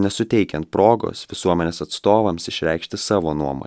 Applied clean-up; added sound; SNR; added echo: none; none; none; none.